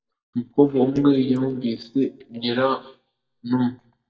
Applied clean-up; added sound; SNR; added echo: neural mask model DeepFilterNet 3.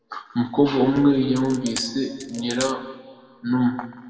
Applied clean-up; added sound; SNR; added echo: none; Coin (dropping); 13 dB; reverberation time 1.7 s.